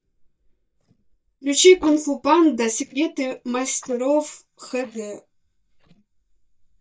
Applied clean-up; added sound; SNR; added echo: neural mask model DeepFilterNet 3.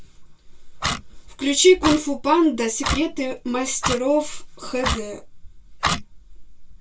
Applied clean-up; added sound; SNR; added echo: none; Clock; 8 dB; reverberation time 0.2 s.